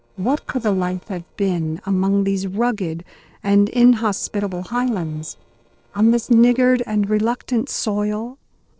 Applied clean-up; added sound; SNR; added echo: neural separator model SepFormer DNS4.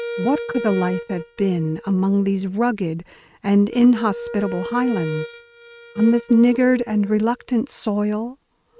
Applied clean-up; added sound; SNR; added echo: neural mask model RNNoise.